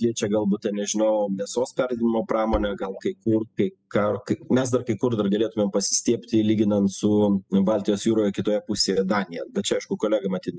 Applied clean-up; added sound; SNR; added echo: classical method spectral subtraction.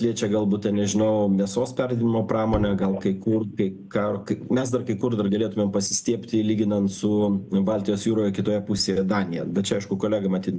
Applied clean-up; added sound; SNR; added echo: none; Bowed string instrument; 11 dB; none.